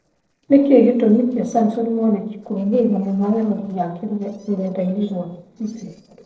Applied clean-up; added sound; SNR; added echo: neural separator model SepFormer DNS4.